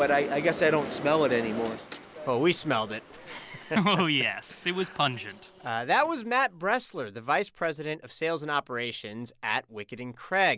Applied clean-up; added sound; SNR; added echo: none; none; none; none.